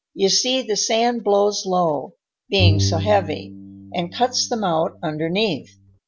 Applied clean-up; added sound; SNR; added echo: none; Bowed string instrument; 4 dB; none.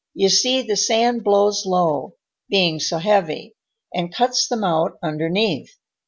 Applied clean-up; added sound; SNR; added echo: none; none; none; none.